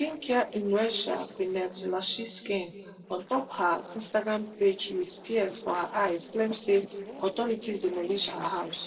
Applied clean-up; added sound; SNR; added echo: neural separator model SepFormer DNS4.